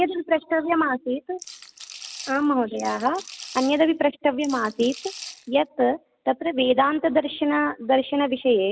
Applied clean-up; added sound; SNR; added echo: none; Rattle / Rattle (instrument); 17 dB; none.